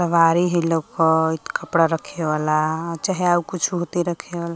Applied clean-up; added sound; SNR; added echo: none; none; none; none.